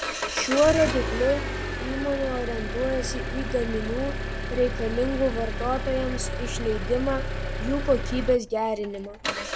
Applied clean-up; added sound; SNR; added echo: none; Engine; 3 dB; none.